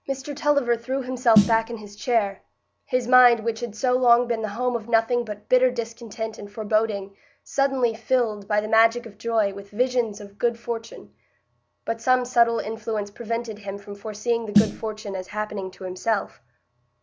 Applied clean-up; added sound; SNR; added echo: none; Snare drum; 3 dB; none.